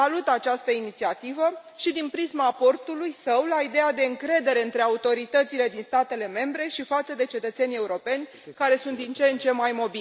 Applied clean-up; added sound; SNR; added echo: none; none; none; none.